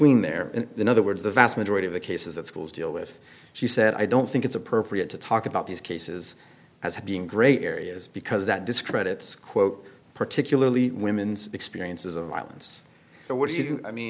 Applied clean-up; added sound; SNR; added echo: none; none; none; none.